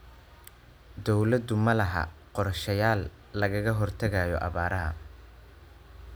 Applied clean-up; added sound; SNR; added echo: none; none; none; none.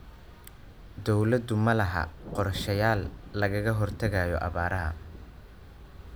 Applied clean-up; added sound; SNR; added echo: none; Thunder; 16 dB; none.